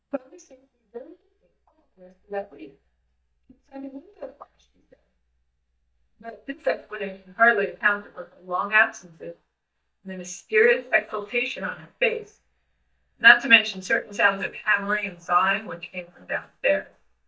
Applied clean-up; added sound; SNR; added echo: neural mask model DeepFilterNet 3.